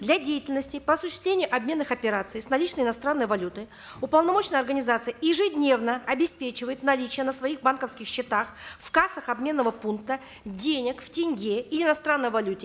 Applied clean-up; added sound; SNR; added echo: none; none; none; none.